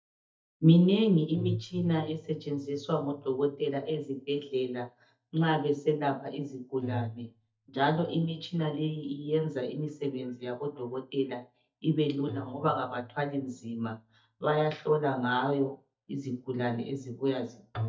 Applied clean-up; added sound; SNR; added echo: neural mask model DeepFilterNet 3.